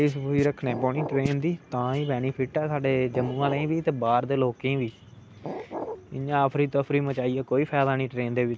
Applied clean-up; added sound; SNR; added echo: none; Glass; 11 dB; none.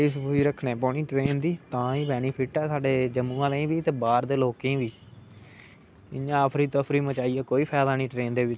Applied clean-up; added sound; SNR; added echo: none; none; none; none.